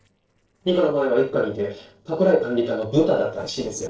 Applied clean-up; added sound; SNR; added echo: neural separator model SepFormer DNS4.